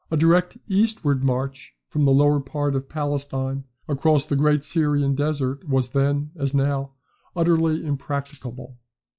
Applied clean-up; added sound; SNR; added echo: classical method log-MMSE.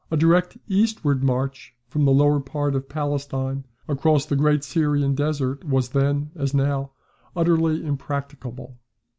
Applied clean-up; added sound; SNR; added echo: none; none; none; none.